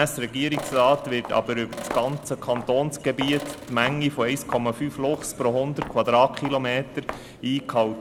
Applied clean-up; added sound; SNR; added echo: none; Sink (filling or washing) + Walk, footsteps; 14 dB; none.